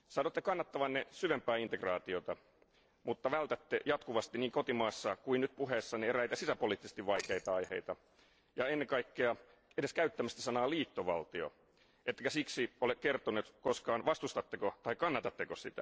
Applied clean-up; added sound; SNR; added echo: neural separator model SepFormer DNS4.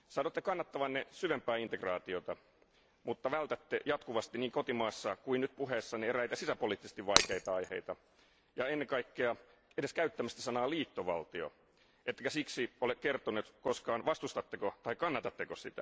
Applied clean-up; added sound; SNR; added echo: none; Shatter; -5 dB; none.